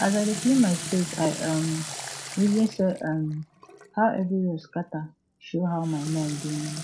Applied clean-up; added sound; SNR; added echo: none; Sink (filling or washing) / Water tap, faucet; 11 dB; none.